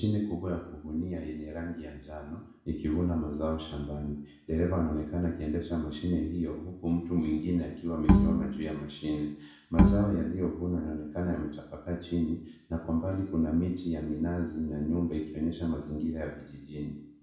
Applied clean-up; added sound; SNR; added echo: none; Bowed string instrument; -5 dB; reverberation time 0.6 s.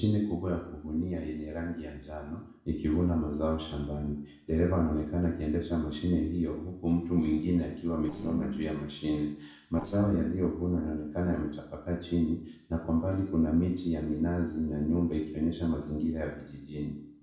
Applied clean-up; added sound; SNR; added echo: neural separator model SepFormer DNS4.